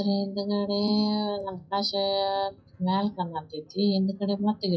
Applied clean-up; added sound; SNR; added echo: classical method WPE with log-MMSE.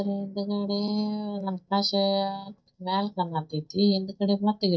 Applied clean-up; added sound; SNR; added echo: neural mask model DeepFilterNet 3.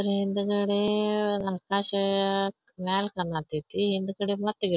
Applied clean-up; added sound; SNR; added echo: none; none; none; none.